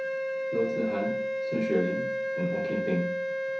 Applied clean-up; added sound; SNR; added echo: none; Wind instrument, woodwind instrument; -1 dB; reverberation time 0.6 s.